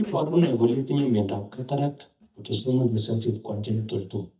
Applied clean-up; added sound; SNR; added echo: neural mask model DeepFilterNet 3.